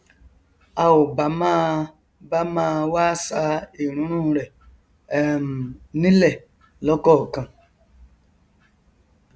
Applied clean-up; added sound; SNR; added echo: none; none; none; none.